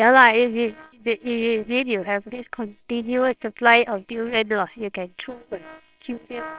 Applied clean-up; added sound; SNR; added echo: neural separator model SepFormer WHAMR!.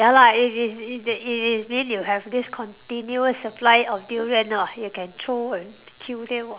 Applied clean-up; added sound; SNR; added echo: none; none; none; none.